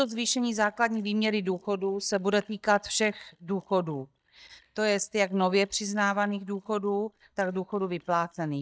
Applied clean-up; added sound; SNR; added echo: neural mask model DeepFilterNet 3.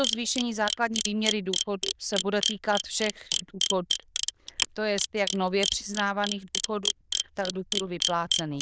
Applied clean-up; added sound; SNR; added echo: neural diffusion model UNIVERSE++.